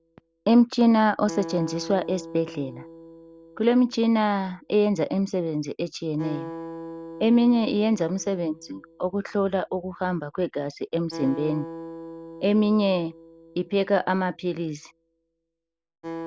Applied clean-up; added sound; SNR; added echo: none; Acoustic guitar; 16 dB; none.